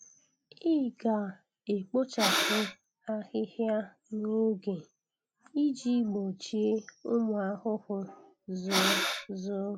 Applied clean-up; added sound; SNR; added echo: none; Breathing; -1 dB; none.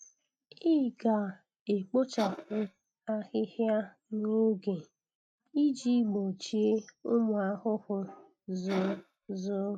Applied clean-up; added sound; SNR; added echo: neural mask model RNNoise.